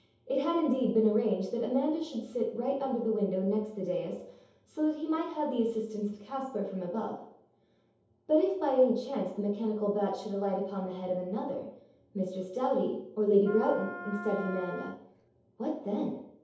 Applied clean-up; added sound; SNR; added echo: none; Wind instrument, woodwind instrument; 12 dB; reverberation time 0.8 s.